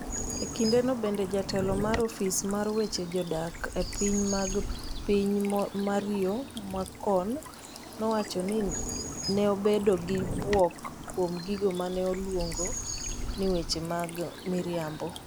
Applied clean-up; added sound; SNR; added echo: none; Stream / Bird vocalization, bird call, bird song; 7 dB; none.